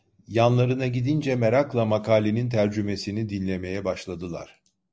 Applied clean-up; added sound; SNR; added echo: none; none; none; none.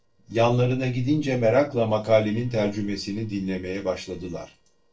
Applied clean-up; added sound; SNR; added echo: neural separator model SepFormer DNS4.